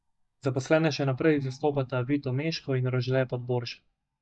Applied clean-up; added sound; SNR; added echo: neural mask model DeepFilterNet 3.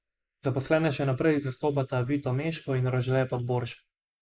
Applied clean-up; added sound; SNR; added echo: neural mask model Resemble Enhance denoiser.